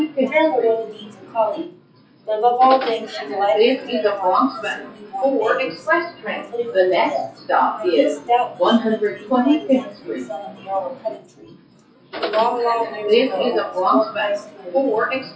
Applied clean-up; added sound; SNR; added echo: classical method WPE with log-MMSE.